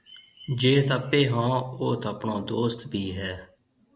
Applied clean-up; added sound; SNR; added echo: none; none; none; none.